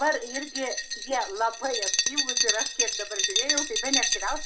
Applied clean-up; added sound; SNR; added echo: none; Glass; -3 dB; reverberation time 0.3 s.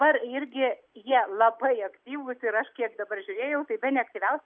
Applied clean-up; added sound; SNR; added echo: none; none; none; none.